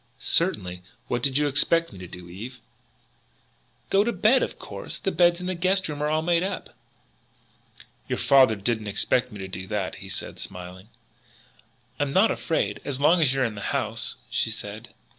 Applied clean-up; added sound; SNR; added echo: none; none; none; none.